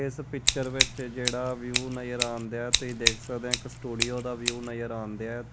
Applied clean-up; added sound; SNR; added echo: none; Scissors; -3 dB; none.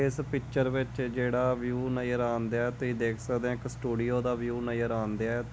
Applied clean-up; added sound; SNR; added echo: none; none; none; none.